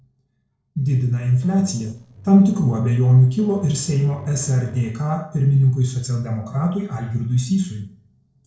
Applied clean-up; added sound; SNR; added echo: neural separator model SepFormer DNS4.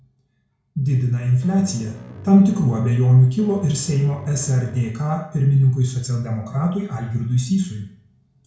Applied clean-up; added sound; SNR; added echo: none; Bass guitar; 18 dB; reverberation time 0.5 s.